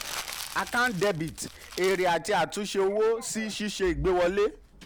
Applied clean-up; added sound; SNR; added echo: none; Crumpling, crinkling + Sliding door; 14 dB; none.